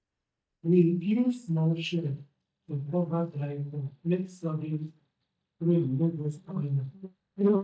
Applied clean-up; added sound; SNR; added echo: neural mask model DeepFilterNet 3.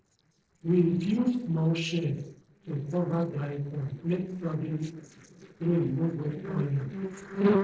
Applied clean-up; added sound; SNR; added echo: neural separator model SepFormer DNS4.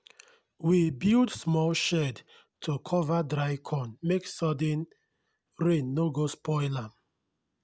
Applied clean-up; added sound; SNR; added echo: none; none; none; none.